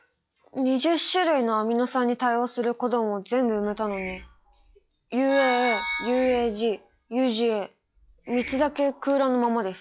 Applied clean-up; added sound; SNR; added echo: classical method log-MMSE.